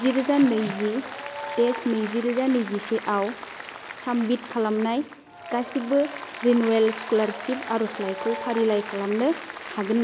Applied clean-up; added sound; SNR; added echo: none; Applause; 11 dB; none.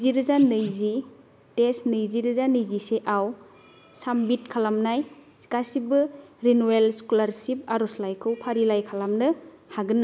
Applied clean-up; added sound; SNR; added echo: none; none; none; none.